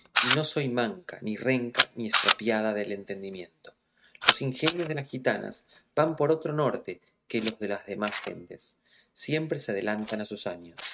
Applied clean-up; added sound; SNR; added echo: neural mask model RNNoise.